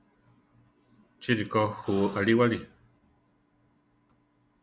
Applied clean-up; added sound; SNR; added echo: none; Gasp; 18 dB; none.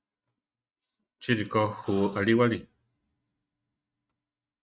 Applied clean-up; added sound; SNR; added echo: neural mask model RNNoise.